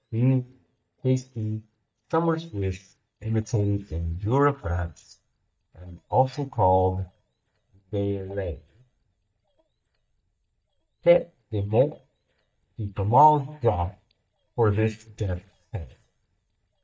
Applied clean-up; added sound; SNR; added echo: neural mask model DeepFilterNet 3.